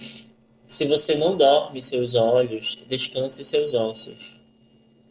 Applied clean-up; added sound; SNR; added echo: neural separator model SepFormer DNS4.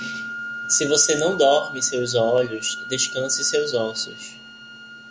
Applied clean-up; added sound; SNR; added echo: none; Wind instrument, woodwind instrument; 11 dB; none.